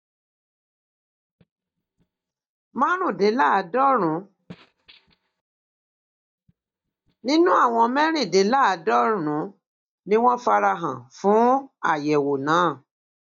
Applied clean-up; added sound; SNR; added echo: neural mask model DeepFilterNet 3.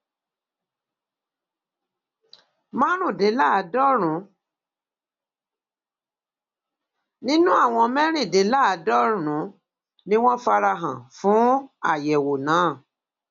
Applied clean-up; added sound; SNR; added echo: none; none; none; none.